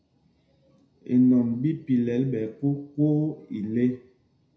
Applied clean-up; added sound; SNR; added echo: none; none; none; reverberation time 0.5 s.